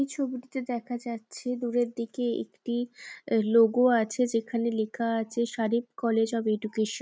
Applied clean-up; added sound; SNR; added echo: none; none; none; none.